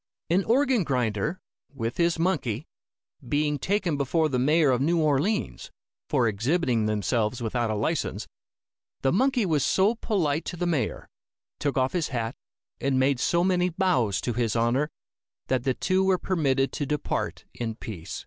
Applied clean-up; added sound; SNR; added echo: none; none; none; none.